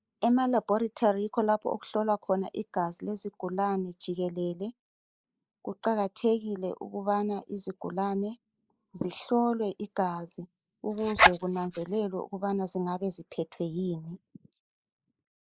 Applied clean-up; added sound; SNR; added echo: neural mask model Resemble Enhance denoiser.